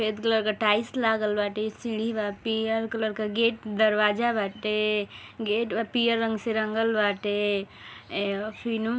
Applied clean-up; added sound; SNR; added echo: none; none; none; none.